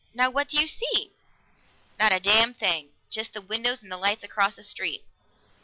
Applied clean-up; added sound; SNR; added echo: none; none; none; none.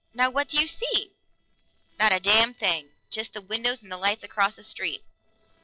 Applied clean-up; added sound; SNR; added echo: neural separator model SepFormer DNS4.